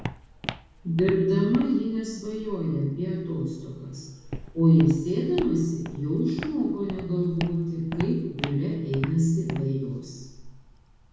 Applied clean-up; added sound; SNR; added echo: none; Walk, footsteps; 13 dB; reverberation time 1.1 s.